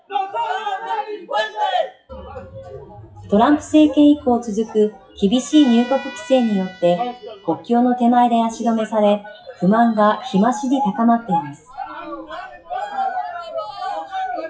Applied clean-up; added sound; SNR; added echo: classical method WPE with log-MMSE.